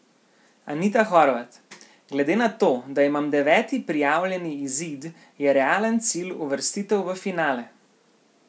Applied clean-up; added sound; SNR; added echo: none; none; none; none.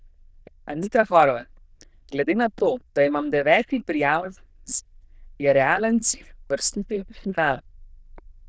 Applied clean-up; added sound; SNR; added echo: neural diffusion model UNIVERSE++.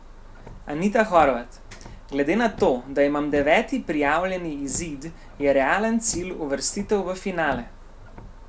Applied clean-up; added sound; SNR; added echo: none; Car; 16 dB; none.